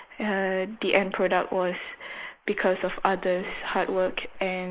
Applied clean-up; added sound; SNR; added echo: neural mask model Resemble Enhance denoiser.